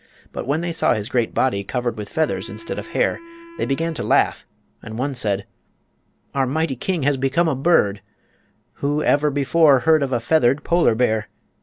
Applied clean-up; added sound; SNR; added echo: none; Wind instrument, woodwind instrument; 19 dB; none.